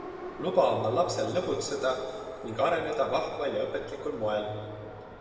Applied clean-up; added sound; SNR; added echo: none; Subway, metro, underground; 13 dB; reverberation time 2.0 s.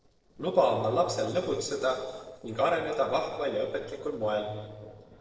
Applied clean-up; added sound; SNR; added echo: neural separator model SepFormer DNS4.